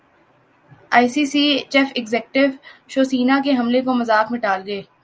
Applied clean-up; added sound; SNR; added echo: none; none; none; none.